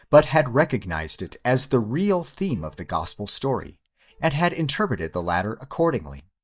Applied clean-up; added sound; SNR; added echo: neural mask model DeepFilterNet 3.